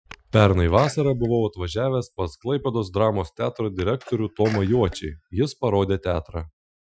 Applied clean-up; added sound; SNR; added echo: classical method Wiener filter.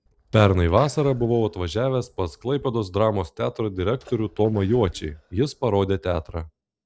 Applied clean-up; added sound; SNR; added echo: neural separator model SepFormer DNS4.